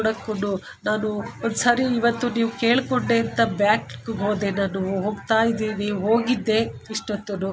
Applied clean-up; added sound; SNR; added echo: none; none; none; none.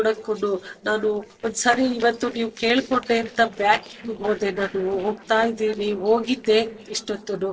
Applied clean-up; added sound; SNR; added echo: neural separator model SepFormer DNS4.